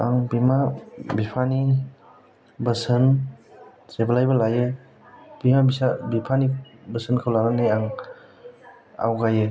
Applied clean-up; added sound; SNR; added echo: none; none; none; none.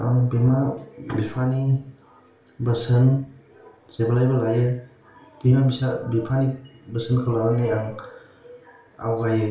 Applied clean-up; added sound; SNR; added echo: none; none; none; reverberation time 0.4 s.